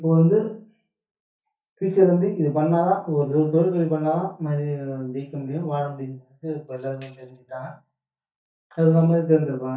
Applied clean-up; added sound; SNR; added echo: neural mask model DeepFilterNet 3.